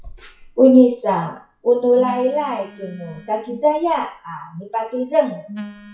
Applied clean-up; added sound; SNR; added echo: classical method WPE with log-MMSE.